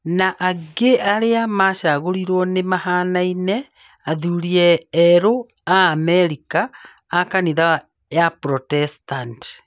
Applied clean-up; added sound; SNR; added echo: none; none; none; none.